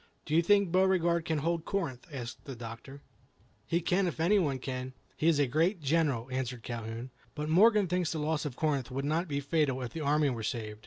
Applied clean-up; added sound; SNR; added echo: none; none; none; none.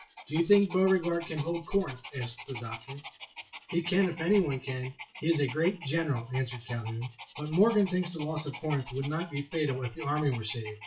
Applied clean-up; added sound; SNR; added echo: classical method WPE with log-MMSE.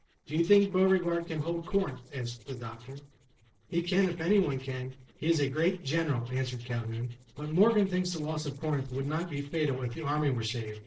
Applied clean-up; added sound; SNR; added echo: neural separator model SepFormer DNS4.